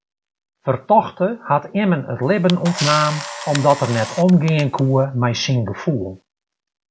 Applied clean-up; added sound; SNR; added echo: none; Camera; 10 dB; none.